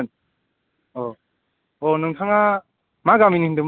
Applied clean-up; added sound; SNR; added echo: none; none; none; none.